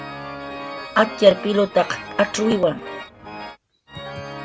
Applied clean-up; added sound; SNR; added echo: none; Organ; 12 dB; none.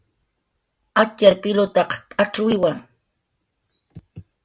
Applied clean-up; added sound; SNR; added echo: none; none; none; none.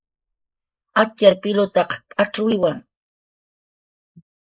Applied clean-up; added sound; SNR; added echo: neural mask model Resemble Enhance denoiser.